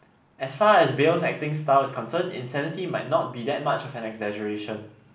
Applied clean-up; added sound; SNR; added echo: none; none; none; none.